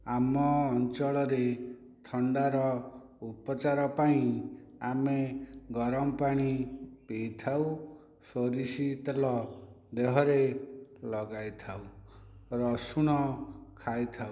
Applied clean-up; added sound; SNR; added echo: none; none; none; none.